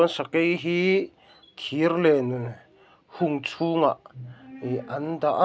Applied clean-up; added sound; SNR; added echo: none; none; none; none.